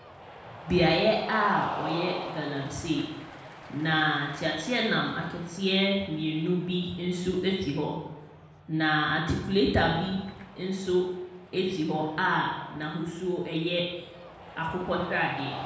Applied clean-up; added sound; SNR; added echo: none; Cheering; 15 dB; reverberation time 1.0 s.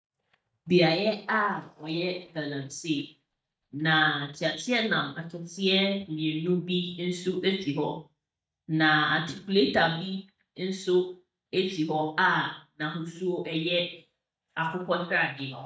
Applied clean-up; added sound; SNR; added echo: neural mask model DeepFilterNet 3.